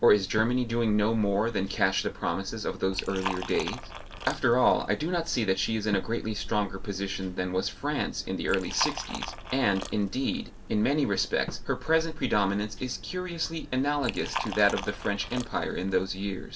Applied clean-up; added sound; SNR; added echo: none; Liquid; 10 dB; none.